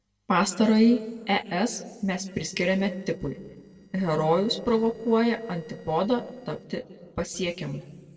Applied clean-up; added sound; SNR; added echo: neural separator model SepFormer DNS4.